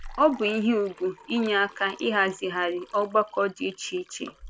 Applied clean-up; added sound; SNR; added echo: none; Liquid; 20 dB; none.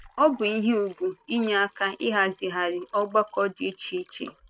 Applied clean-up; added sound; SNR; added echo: neural mask model RNNoise.